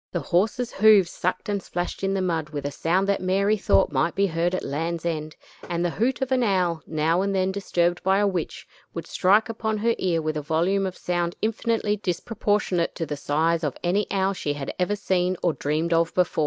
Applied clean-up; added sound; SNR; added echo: none; none; none; none.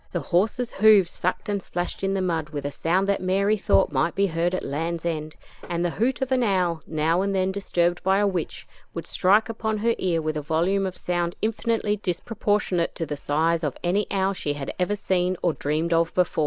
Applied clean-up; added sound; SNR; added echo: none; Writing; 20 dB; none.